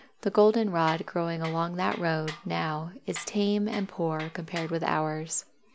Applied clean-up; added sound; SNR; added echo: none; Tools; 16 dB; none.